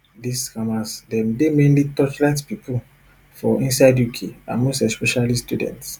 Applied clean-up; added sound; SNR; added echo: none; none; none; none.